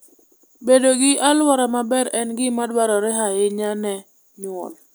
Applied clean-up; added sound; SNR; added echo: none; none; none; none.